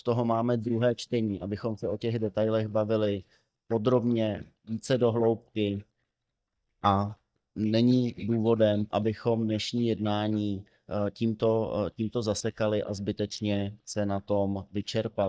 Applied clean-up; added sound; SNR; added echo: neural mask model DeepFilterNet 3.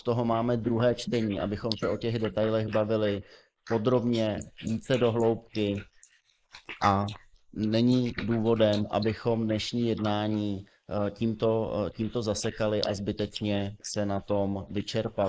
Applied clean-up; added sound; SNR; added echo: neural mask model Resemble Enhance denoiser.